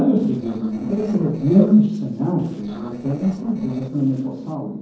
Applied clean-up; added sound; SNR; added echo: neural separator model SepFormer DNS4.